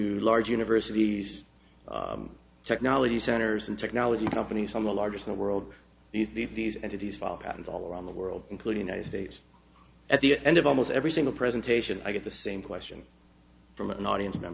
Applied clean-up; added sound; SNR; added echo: none; none; none; none.